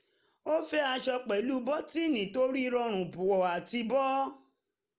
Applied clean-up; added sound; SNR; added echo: none; none; none; none.